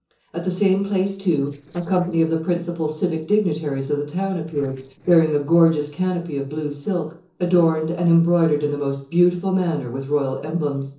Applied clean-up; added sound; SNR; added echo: neural separator model SepFormer DNS4.